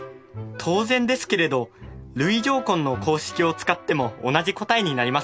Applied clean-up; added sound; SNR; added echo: none; none; none; none.